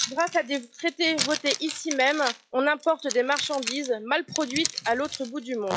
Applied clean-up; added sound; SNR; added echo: classical method log-MMSE.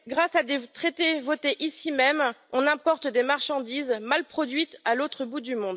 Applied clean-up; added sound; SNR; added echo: none; none; none; none.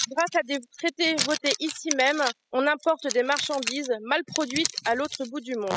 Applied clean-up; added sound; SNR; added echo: classical method spectral subtraction.